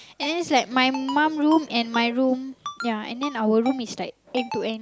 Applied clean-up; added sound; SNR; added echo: none; Ringtone; 14 dB; none.